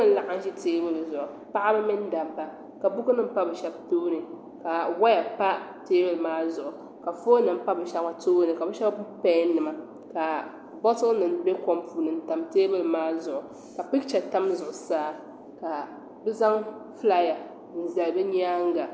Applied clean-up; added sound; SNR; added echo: none; none; none; none.